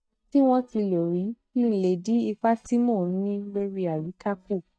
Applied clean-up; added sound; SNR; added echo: neural mask model DeepFilterNet 3.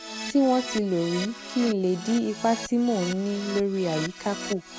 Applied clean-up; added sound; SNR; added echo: none; Keyboard (musical); 11 dB; none.